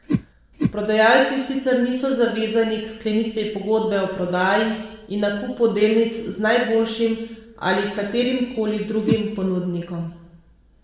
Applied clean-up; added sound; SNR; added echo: none; Whoosh, swoosh, swish; 2 dB; reverberation time 1.0 s.